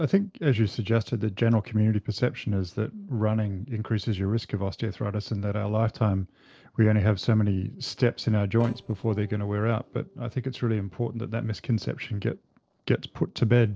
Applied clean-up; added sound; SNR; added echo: neural separator model SepFormer DNS4.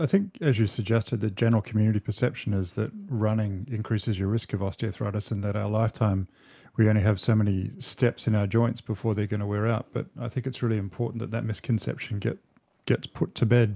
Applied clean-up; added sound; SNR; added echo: none; none; none; none.